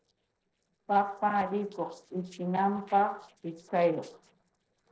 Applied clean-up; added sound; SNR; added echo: neural separator model SepFormer DNS4.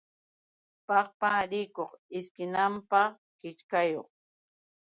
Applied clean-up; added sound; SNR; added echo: none; none; none; none.